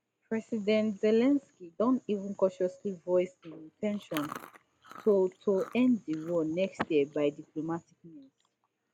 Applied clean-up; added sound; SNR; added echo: none; Chewing, mastication; 18 dB; none.